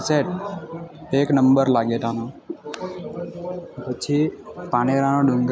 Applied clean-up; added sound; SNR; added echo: none; none; none; none.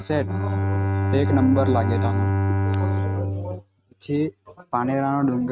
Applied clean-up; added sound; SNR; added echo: neural mask model RNNoise.